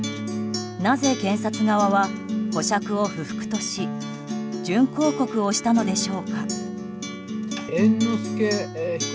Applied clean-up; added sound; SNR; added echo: none; Acoustic guitar; 4 dB; none.